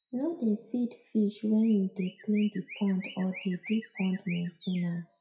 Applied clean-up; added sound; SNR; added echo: classical method WPE with log-MMSE.